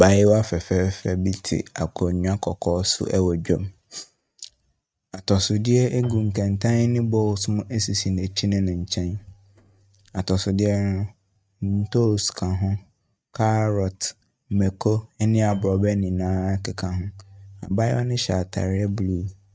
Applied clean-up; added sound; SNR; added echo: neural mask model RNNoise.